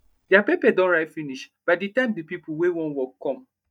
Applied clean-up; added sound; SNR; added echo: neural mask model DeepFilterNet 3.